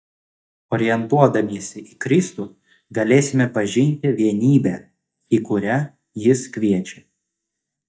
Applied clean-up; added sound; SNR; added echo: neural mask model DeepFilterNet 3.